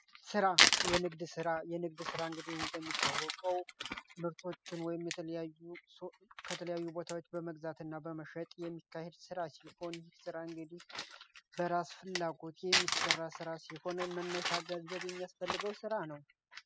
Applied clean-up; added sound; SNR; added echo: classical method spectral subtraction.